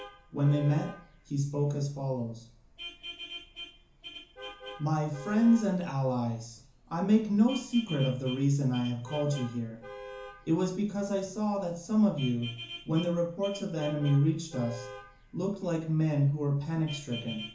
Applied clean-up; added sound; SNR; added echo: none; Vehicle horn, car horn, honking; 17 dB; reverberation time 0.7 s.